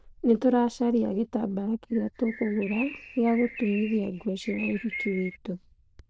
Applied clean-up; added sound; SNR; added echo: neural diffusion model UNIVERSE++.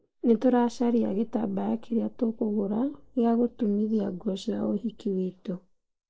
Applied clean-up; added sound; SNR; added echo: neural mask model Resemble Enhance denoiser.